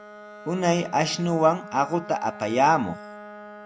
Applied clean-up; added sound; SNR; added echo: none; Bowed string instrument; 16 dB; none.